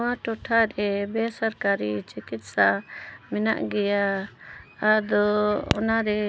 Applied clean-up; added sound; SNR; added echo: none; none; none; none.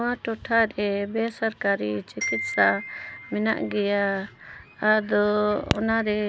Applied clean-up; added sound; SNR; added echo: none; Glockenspiel; 12 dB; none.